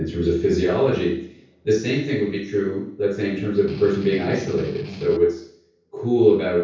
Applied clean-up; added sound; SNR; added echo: none; Strum; 11 dB; reverberation time 0.6 s.